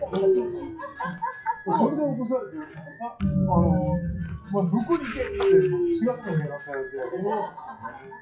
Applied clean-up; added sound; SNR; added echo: classical method WPE with log-MMSE.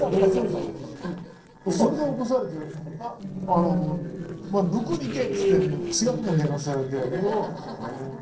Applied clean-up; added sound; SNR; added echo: neural separator model SepFormer DNS4.